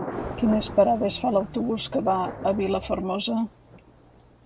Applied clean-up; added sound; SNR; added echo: none; Thunder + Car; 12 dB; none.